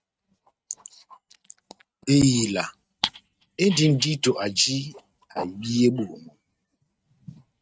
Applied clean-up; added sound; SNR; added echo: neural mask model RNNoise.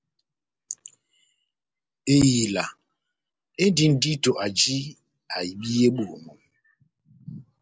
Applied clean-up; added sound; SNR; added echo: none; none; none; none.